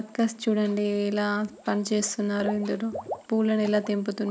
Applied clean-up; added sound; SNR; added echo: none; Water / Liquid; 16 dB; none.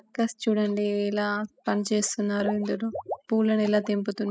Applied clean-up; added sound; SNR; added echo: classical method spectral subtraction.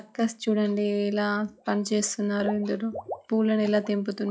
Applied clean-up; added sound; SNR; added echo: classical method log-MMSE.